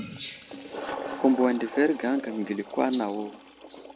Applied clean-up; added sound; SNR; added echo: none; Toilet flush; 11 dB; none.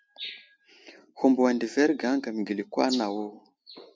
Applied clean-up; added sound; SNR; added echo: none; none; none; none.